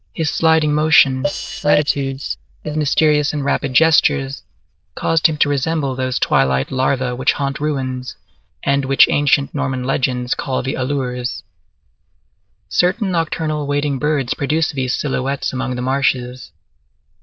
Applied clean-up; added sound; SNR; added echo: neural diffusion model UNIVERSE++.